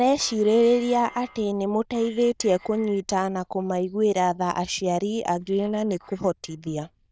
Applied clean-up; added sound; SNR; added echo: neural diffusion model UNIVERSE++.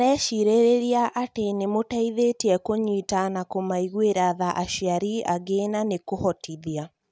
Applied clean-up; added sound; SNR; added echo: none; none; none; none.